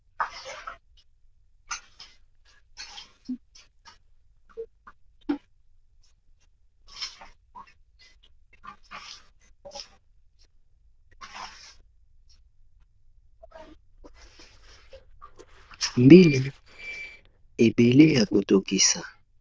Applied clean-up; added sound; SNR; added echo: neural diffusion model UNIVERSE++.